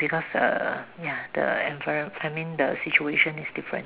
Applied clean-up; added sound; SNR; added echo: none; none; none; none.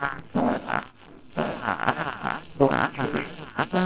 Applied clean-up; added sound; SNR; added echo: neural separator model SepFormer WHAMR!.